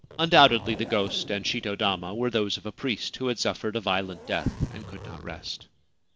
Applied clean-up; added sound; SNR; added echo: none; Zipper (clothing); 17 dB; none.